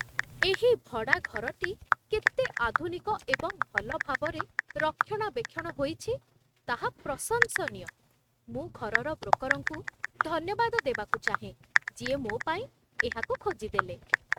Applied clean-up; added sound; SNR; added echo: neural mask model RNNoise.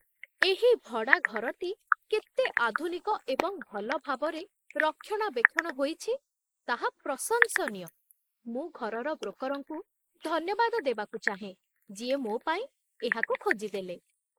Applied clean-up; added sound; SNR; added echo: neural mask model Resemble Enhance denoiser.